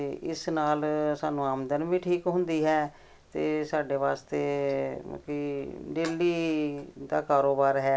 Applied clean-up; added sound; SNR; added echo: none; none; none; none.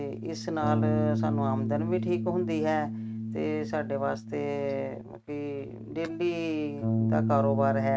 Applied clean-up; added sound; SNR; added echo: neural mask model RNNoise.